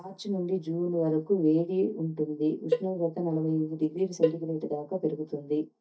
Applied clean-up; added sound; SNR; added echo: neural mask model DeepFilterNet 3.